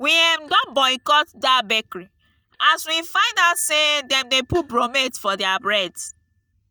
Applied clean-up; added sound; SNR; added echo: neural mask model DeepFilterNet 3.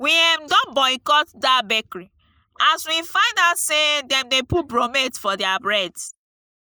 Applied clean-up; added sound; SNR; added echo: neural mask model Resemble Enhance denoiser.